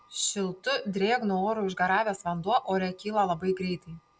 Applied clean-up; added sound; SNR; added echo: none; none; none; none.